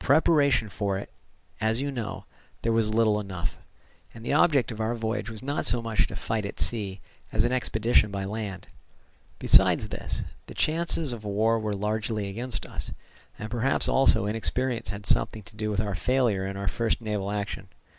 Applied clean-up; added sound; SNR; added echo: none; none; none; none.